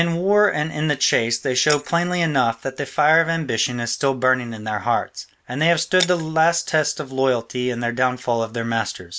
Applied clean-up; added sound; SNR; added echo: neural mask model Resemble Enhance denoiser.